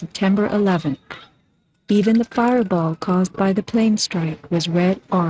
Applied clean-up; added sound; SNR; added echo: neural mask model RNNoise.